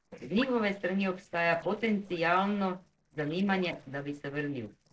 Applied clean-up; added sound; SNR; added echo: neural separator model SepFormer DNS4.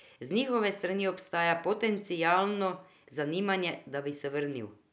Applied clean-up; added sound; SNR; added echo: none; none; none; none.